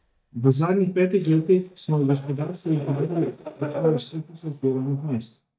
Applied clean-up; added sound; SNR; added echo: neural mask model DeepFilterNet 3.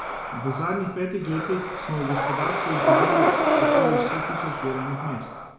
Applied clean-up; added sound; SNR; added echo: none; Breathing; -5 dB; reverberation time 0.6 s.